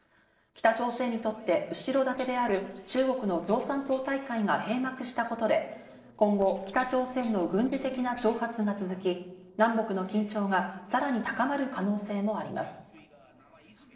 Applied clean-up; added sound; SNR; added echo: neural separator model SepFormer DNS4.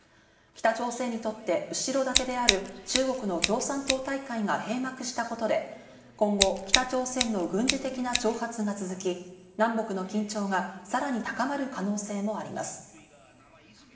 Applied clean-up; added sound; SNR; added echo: none; Scissors; 1 dB; reverberation time 1.2 s.